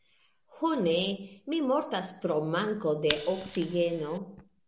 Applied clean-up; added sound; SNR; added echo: none; Scissors; 8 dB; none.